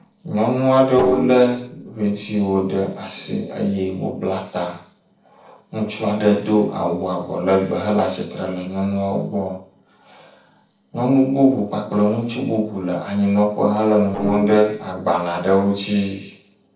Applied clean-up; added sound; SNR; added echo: neural separator model SepFormer DNS4.